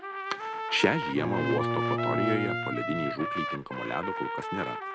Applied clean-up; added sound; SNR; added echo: none; Trumpet + Bowed string instrument; 0 dB; none.